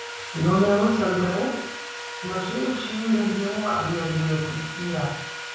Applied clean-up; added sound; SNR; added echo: none; Sawing; 9 dB; reverberation time 0.7 s.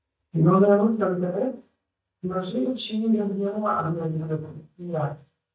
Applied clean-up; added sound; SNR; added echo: neural mask model DeepFilterNet 3.